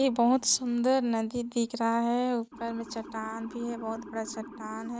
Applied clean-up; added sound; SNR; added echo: none; Motor vehicle (road) / Siren; 17 dB; none.